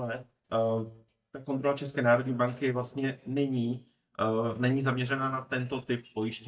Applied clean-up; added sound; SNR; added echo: neural mask model DeepFilterNet 3.